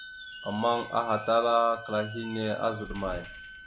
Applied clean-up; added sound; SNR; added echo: none; Squeak + Wind instrument, woodwind instrument; 14 dB; none.